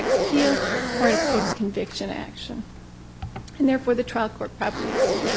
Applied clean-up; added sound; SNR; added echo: none; Zipper (clothing); 0 dB; none.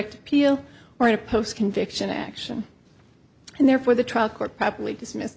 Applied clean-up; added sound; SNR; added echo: none; none; none; none.